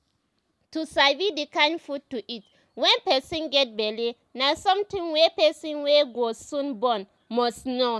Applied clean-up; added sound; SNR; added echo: none; none; none; none.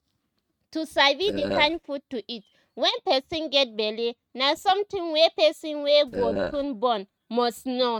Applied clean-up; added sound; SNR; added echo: neural mask model RNNoise.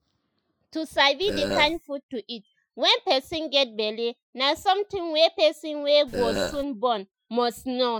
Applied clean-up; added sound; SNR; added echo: classical method Wiener filter.